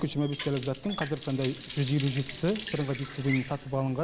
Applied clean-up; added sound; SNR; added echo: none; Water tap, faucet; 12 dB; none.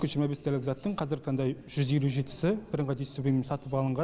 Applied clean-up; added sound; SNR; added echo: none; none; none; none.